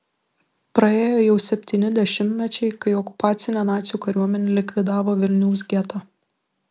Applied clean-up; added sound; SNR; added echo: none; none; none; none.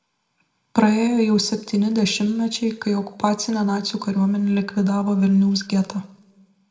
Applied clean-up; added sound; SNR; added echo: none; none; none; reverberation time 0.7 s.